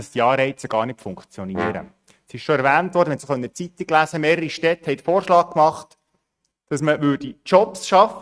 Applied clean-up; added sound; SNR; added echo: neural mask model RNNoise.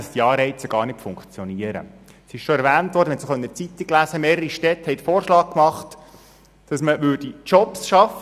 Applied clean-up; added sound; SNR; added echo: none; none; none; none.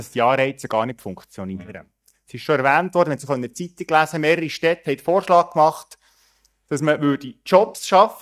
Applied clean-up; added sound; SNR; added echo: neural mask model DeepFilterNet 3.